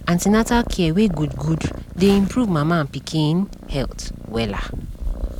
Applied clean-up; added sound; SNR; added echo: none; Purr; 9 dB; none.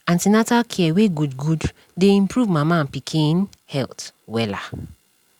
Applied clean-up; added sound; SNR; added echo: none; none; none; none.